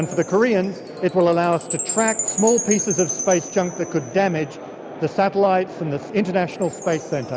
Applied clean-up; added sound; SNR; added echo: none; Chime; 10 dB; none.